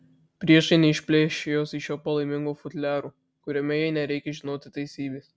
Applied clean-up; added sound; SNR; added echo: none; none; none; none.